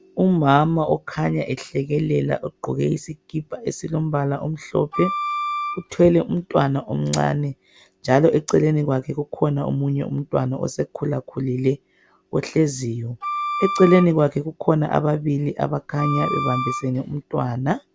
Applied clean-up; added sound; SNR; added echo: none; Wind instrument, woodwind instrument; 6 dB; none.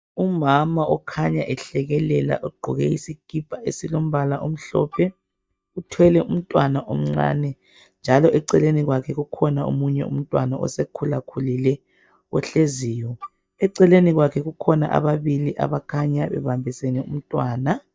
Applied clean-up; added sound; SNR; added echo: neural mask model DeepFilterNet 3.